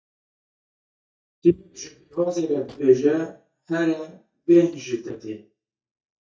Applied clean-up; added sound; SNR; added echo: neural mask model DeepFilterNet 3.